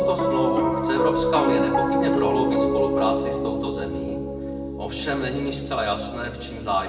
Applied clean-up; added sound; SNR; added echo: none; Piano; -4 dB; reverberation time 0.9 s.